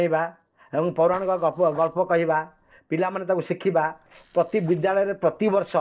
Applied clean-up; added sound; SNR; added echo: neural separator model SepFormer DNS4.